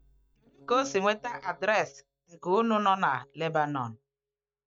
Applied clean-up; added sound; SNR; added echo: neural mask model DeepFilterNet 3.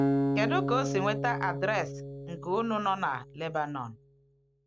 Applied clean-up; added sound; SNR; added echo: none; Acoustic guitar; 1 dB; none.